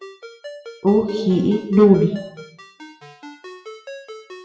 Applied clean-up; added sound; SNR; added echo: classical method WPE with log-MMSE.